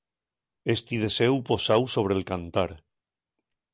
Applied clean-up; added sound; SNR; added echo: none; none; none; none.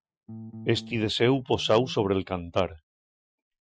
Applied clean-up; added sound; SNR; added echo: classical method Wiener filter.